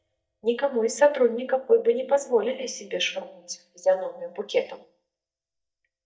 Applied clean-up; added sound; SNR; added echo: neural mask model DeepFilterNet 3.